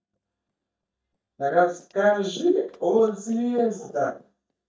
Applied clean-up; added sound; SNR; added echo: neural mask model DeepFilterNet 3.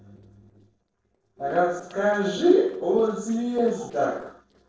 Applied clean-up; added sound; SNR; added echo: neural separator model SepFormer DNS4.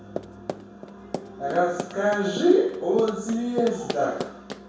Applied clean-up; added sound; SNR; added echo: none; Run; 11 dB; reverberation time 0.7 s.